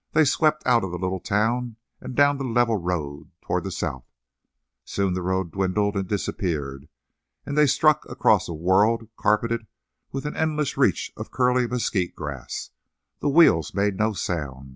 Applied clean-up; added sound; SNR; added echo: none; none; none; none.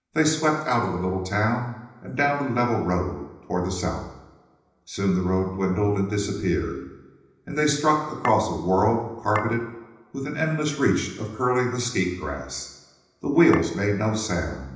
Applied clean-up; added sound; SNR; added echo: none; Chink, clink; 9 dB; reverberation time 0.9 s.